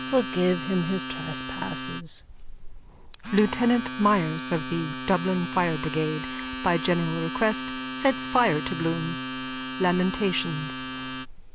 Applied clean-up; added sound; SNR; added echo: none; Domestic sounds, home sounds; 7 dB; none.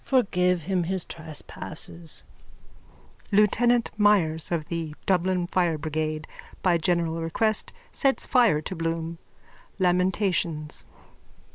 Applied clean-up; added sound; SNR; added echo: none; none; none; none.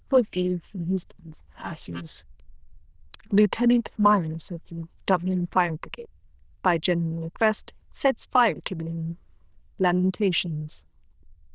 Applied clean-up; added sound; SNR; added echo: neural diffusion model UNIVERSE++.